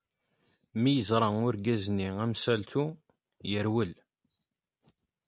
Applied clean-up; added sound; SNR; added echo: none; none; none; none.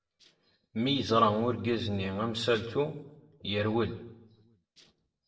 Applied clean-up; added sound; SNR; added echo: neural separator model SepFormer DNS4.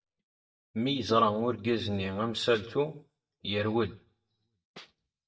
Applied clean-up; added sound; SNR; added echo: neural mask model DeepFilterNet 3.